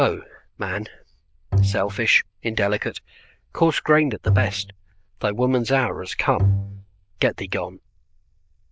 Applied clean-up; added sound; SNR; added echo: neural diffusion model UNIVERSE++.